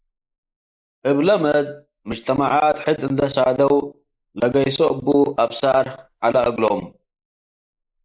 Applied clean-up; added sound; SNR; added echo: neural mask model Resemble Enhance denoiser.